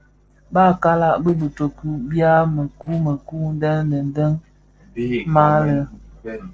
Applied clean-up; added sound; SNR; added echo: neural separator model SepFormer DNS4.